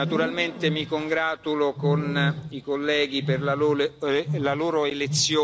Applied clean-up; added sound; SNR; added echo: none; Wild animals; 6 dB; none.